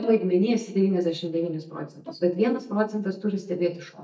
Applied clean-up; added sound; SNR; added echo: neural mask model DeepFilterNet 3.